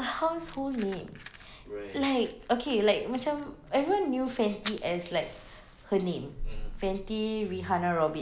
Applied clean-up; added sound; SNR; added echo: none; Fire; 13 dB; none.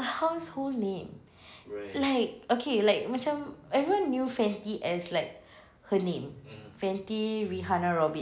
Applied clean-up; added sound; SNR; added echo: none; none; none; none.